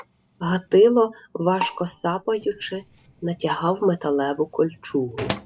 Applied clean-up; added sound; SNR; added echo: none; Bowed string instrument + Drawer open or close; 14 dB; none.